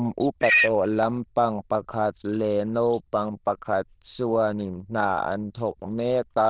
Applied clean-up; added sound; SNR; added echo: neural diffusion model UNIVERSE++.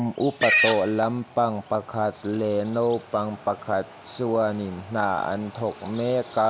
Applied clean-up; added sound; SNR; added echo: none; Livestock, farm animals, working animals; 8 dB; none.